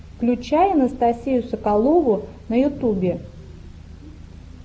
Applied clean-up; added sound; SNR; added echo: none; none; none; none.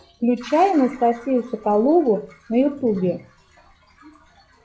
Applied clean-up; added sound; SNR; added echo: classical method log-MMSE.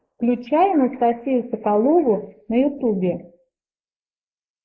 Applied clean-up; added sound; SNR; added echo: neural mask model Resemble Enhance denoiser.